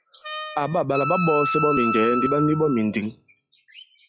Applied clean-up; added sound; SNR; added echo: classical method log-MMSE.